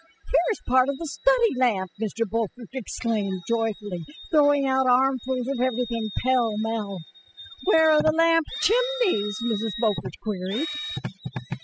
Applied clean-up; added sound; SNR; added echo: classical method spectral subtraction.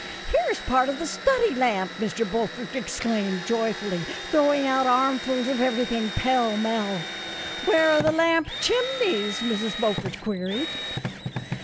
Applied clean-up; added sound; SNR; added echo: none; Drill; 9 dB; none.